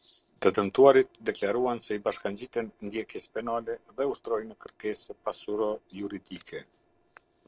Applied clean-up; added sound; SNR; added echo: neural separator model SepFormer DNS4.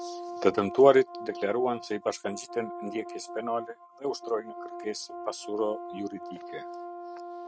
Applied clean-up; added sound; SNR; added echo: neural mask model RNNoise.